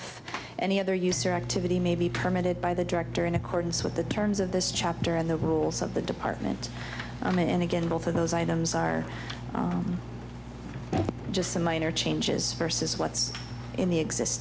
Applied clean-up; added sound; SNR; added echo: none; Microwave oven; 10 dB; none.